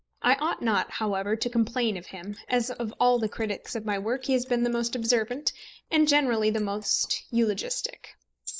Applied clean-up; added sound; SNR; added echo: neural mask model Resemble Enhance denoiser.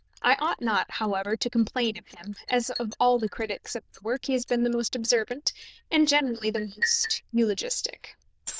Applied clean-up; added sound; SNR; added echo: neural diffusion model UNIVERSE++.